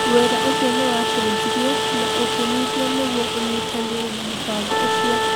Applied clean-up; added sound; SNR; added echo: none; Wind instrument, woodwind instrument + Rain; -3 dB; none.